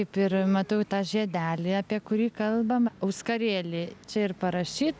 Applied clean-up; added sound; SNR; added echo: none; none; none; none.